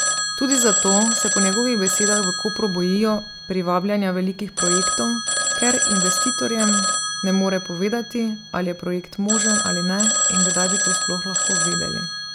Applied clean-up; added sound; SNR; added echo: none; Telephone; 0 dB; none.